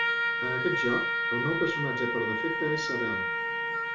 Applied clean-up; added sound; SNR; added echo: none; Trumpet; -3 dB; reverberation time 0.4 s.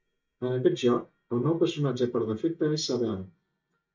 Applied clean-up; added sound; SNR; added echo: neural mask model DeepFilterNet 3.